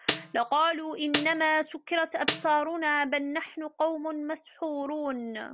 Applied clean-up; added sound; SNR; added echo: none; Snare drum; 5 dB; none.